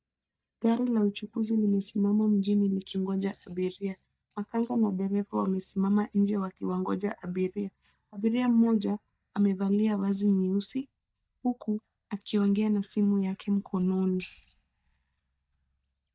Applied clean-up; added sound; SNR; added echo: neural mask model DeepFilterNet 3.